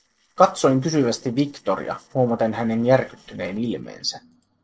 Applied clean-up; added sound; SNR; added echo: neural separator model SepFormer DNS4.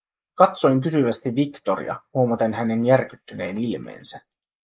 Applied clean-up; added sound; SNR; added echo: neural mask model Resemble Enhance denoiser.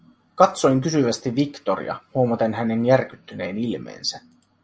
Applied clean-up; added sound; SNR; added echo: none; none; none; none.